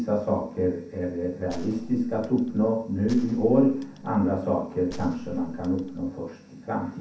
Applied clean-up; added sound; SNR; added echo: none; Gunshot, gunfire; 14 dB; reverberation time 0.7 s.